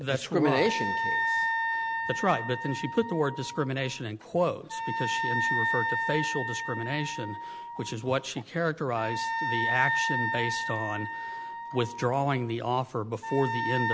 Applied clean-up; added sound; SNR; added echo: none; Wind instrument, woodwind instrument; 2 dB; none.